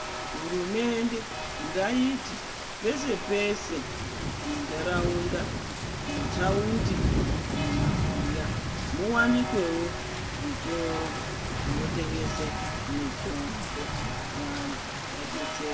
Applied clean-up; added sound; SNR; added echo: none; Rain; 0 dB; reverberation time 0.5 s.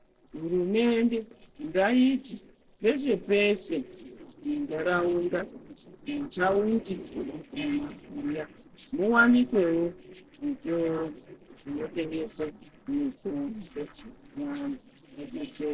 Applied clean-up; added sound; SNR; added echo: neural separator model SepFormer DNS4.